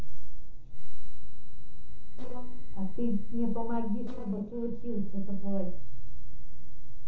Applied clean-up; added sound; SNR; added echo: neural separator model SepFormer DNS4.